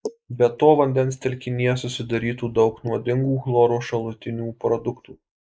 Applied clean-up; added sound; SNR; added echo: neural mask model Resemble Enhance denoiser.